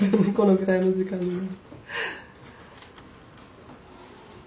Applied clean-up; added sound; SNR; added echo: none; none; none; none.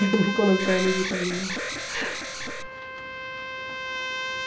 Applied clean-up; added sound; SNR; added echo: none; Trumpet + Alarm; 4 dB; none.